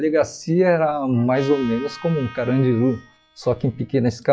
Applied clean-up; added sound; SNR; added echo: classical method log-MMSE.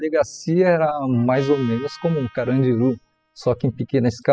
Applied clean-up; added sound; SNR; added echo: classical method spectral subtraction.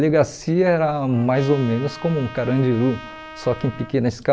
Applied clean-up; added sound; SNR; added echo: none; Trumpet; 18 dB; none.